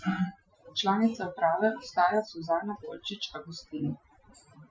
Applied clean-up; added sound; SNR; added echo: classical method Wiener filter.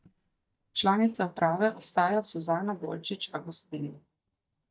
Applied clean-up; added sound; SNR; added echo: neural mask model DeepFilterNet 3.